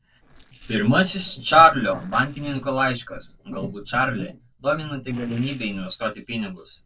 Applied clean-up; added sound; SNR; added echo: neural separator model SepFormer DNS4.